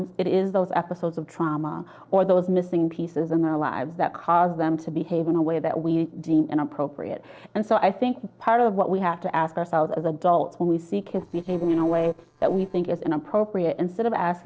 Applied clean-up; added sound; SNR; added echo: neural separator model SepFormer DNS4.